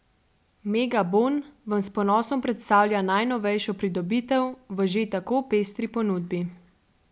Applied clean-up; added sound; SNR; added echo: none; none; none; none.